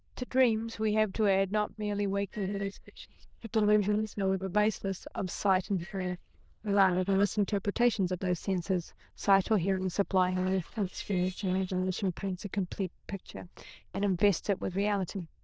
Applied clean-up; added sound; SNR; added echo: neural diffusion model UNIVERSE++.